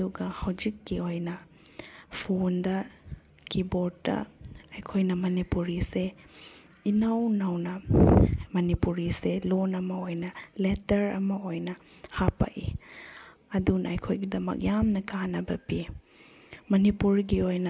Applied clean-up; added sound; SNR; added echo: none; none; none; none.